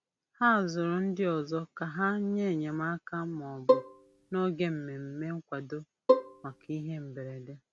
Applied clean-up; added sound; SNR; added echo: none; Bowed string instrument; -5 dB; none.